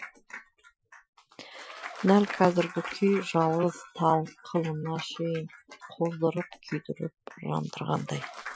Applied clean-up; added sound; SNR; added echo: classical method Wiener filter.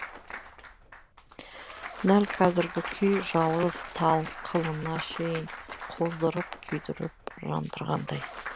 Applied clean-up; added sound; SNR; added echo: none; Applause / Cheering / Clapping; 11 dB; none.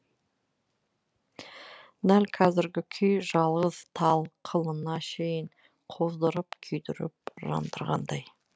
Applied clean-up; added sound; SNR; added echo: none; none; none; none.